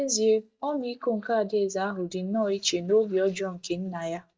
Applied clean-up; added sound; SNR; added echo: neural mask model DeepFilterNet 3.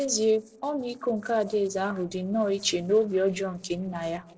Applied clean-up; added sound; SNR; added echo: neural separator model SepFormer DNS4.